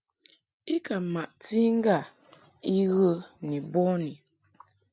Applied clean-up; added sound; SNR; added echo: none; none; none; none.